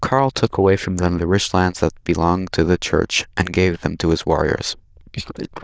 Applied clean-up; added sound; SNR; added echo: neural diffusion model UNIVERSE++.